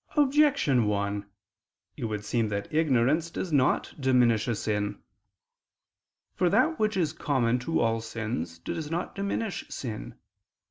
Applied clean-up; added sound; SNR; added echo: none; none; none; none.